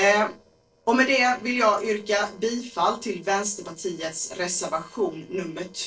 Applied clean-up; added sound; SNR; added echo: neural separator model SepFormer DNS4.